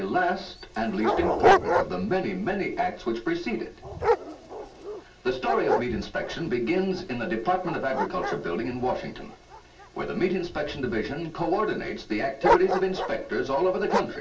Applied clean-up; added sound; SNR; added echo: none; Dog; 2 dB; reverberation time 0.1 s.